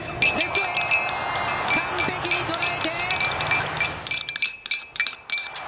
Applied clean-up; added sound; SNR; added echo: none; Cutlery, silverware; -5 dB; none.